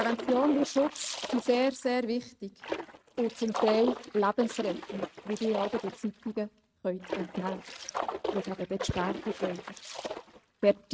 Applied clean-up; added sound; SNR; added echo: neural mask model RNNoise.